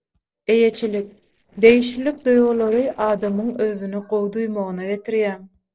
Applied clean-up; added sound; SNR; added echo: neural separator model SepFormer DNS4.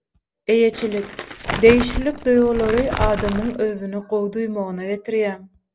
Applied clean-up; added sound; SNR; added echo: none; Crumpling, crinkling; 7 dB; none.